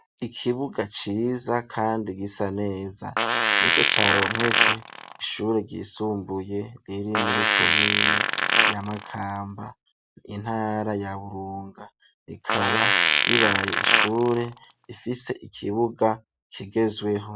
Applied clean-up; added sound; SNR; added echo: none; Fart; -5 dB; none.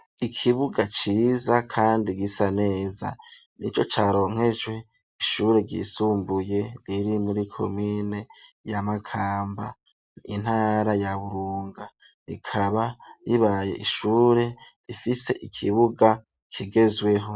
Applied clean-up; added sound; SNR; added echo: none; none; none; none.